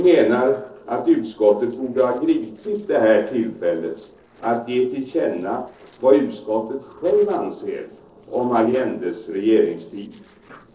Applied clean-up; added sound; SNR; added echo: neural separator model SepFormer DNS4.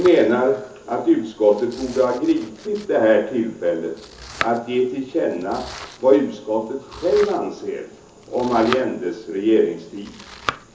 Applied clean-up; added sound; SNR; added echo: none; Domestic sounds, home sounds; 16 dB; reverberation time 0.8 s.